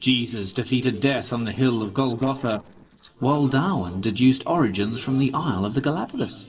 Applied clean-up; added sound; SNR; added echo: neural separator model SepFormer DNS4.